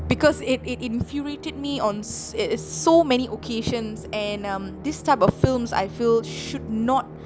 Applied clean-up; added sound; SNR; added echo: none; Musical instrument; 13 dB; none.